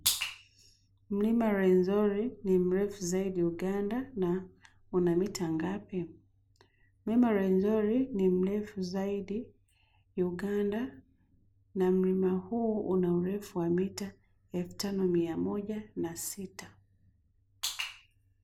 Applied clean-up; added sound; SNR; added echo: none; none; none; none.